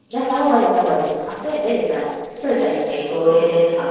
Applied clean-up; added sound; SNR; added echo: neural separator model SepFormer DNS4.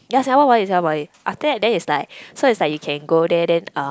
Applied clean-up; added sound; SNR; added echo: none; none; none; none.